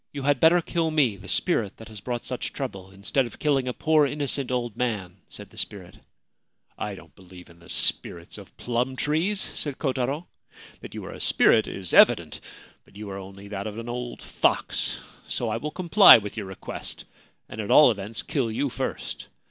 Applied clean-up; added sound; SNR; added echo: none; none; none; none.